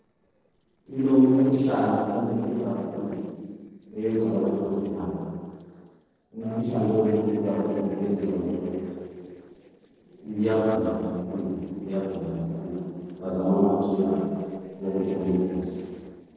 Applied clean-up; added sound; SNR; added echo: neural separator model SepFormer DNS4.